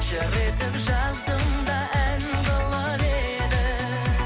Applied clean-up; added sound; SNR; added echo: none; none; none; none.